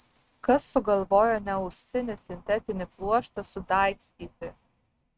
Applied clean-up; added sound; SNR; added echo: neural mask model RNNoise.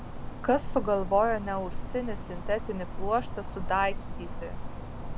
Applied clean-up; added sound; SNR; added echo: none; Insect; 0 dB; none.